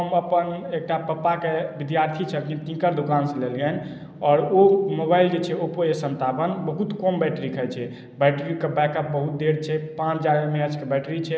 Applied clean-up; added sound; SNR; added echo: none; none; none; none.